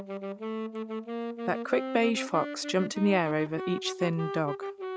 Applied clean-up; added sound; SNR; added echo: none; Wind instrument, woodwind instrument; 6 dB; none.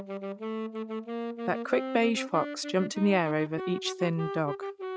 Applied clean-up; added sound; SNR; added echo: neural mask model RNNoise.